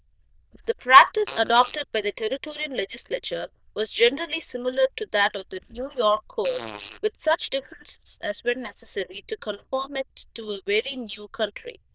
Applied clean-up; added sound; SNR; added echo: neural diffusion model UNIVERSE++.